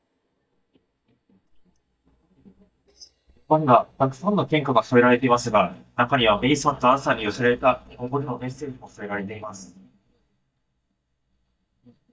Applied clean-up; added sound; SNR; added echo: neural mask model DeepFilterNet 3.